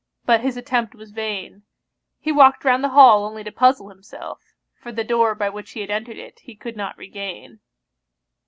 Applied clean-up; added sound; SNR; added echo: none; none; none; none.